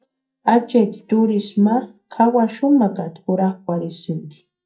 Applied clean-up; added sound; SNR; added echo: neural mask model DeepFilterNet 3.